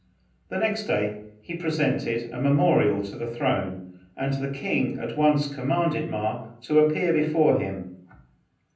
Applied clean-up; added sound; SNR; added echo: none; none; none; reverberation time 0.6 s.